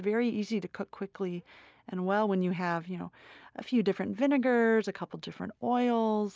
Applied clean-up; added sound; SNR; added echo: none; none; none; none.